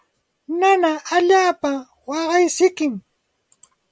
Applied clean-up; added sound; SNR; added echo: none; none; none; none.